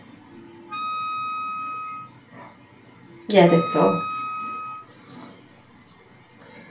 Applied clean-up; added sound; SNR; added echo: none; Wind instrument, woodwind instrument; 5 dB; reverberation time 0.3 s.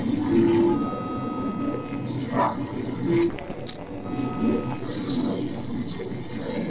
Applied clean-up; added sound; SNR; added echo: neural separator model SepFormer DNS4.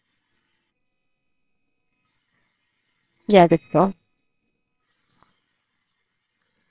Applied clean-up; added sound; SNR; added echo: neural separator model SepFormer WHAMR!.